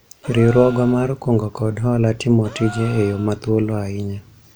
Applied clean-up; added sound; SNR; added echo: none; Gasp; 20 dB; none.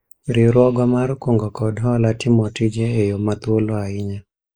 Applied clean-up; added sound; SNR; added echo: neural mask model Resemble Enhance denoiser.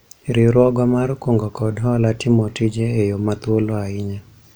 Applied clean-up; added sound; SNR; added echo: none; none; none; none.